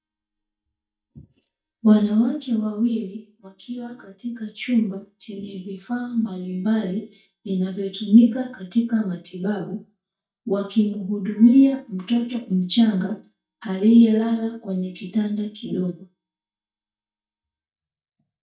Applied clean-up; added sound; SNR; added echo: neural mask model DeepFilterNet 3.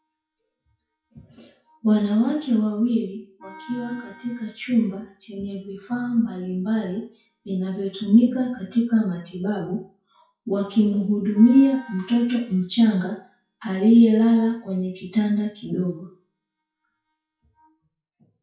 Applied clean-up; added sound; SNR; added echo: classical method WPE with log-MMSE.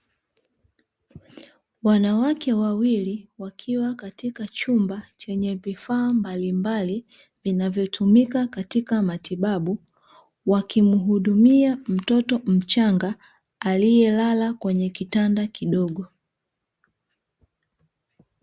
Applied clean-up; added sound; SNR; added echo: none; none; none; none.